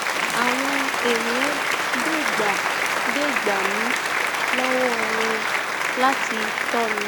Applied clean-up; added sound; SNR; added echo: none; Applause; -5 dB; none.